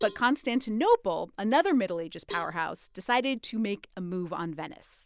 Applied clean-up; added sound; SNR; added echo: none; Cowbell; 16 dB; none.